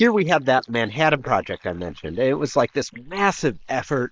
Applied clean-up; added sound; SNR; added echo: neural mask model Resemble Enhance denoiser.